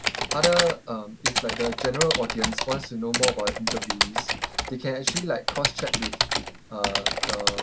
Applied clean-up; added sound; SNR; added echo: none; Typing; -2 dB; none.